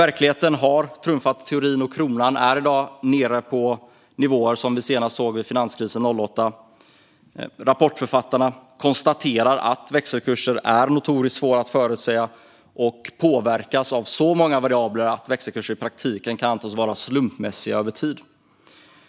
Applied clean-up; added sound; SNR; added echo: none; none; none; none.